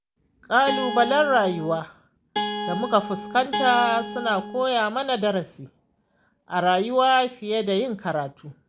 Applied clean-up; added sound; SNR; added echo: none; Guitar; 6 dB; none.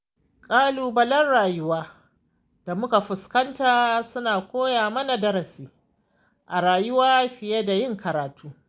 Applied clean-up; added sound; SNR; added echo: none; none; none; none.